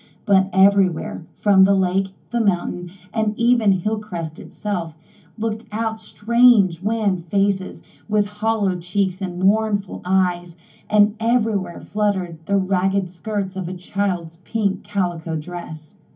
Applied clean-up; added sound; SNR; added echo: none; none; none; reverberation time 0.3 s.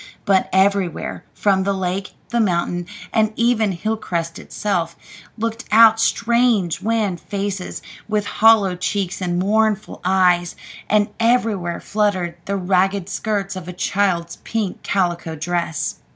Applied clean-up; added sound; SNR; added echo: none; none; none; none.